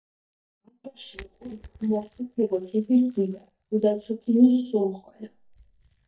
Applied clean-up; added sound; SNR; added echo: neural mask model DeepFilterNet 3.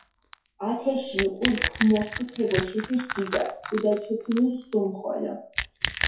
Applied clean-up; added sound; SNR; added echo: classical method WPE with log-MMSE.